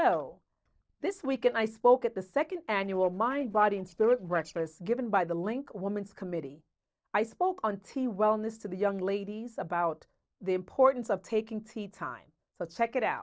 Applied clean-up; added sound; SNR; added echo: neural separator model SepFormer DNS4.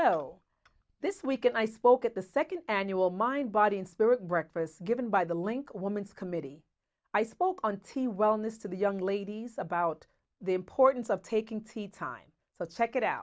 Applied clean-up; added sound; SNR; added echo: none; none; none; none.